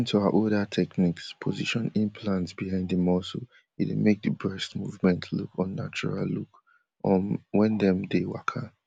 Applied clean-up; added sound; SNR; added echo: none; none; none; none.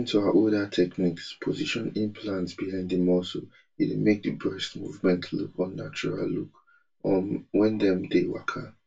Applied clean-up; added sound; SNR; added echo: none; none; none; reverberation time 0.2 s.